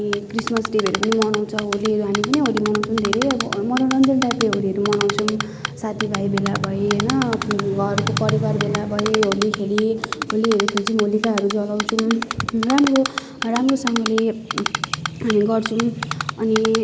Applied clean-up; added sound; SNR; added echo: none; Typing; 7 dB; none.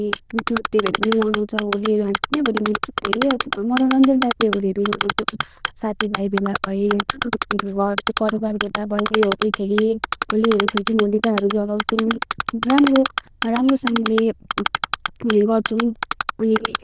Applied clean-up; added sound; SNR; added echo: neural diffusion model UNIVERSE++.